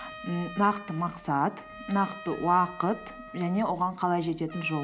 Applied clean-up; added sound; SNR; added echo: none; Trumpet; 16 dB; none.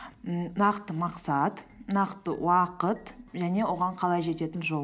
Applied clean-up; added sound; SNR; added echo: none; none; none; none.